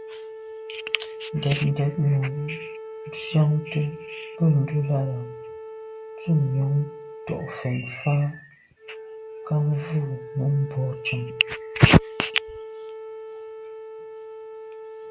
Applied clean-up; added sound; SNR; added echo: none; Wind instrument, woodwind instrument; 13 dB; none.